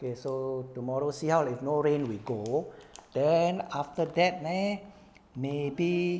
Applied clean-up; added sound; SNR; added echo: none; none; none; none.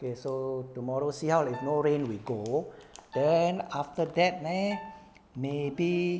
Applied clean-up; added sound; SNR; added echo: none; Piano; 19 dB; none.